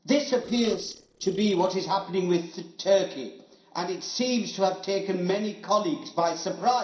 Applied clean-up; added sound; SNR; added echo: neural separator model SepFormer DNS4.